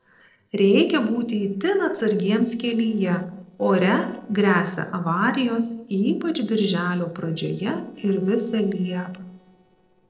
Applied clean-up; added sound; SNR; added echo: neural separator model SepFormer DNS4.